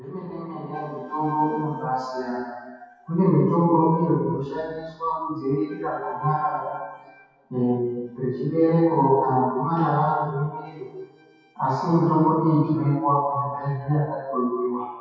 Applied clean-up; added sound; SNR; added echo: classical method WPE with log-MMSE.